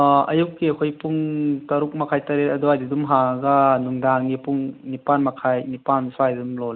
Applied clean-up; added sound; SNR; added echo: none; none; none; none.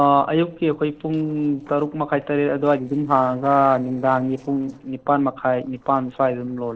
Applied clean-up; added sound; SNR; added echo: neural separator model SepFormer DNS4.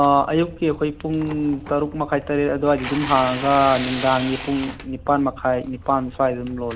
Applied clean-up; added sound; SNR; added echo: none; Tearing; 12 dB; none.